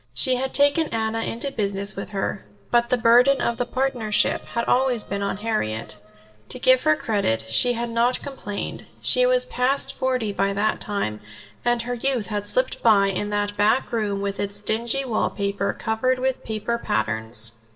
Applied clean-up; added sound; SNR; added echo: neural separator model SepFormer DNS4.